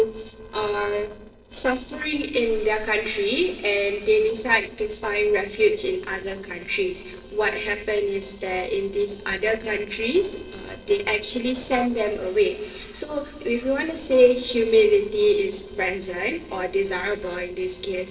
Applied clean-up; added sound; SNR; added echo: neural separator model SepFormer DNS4.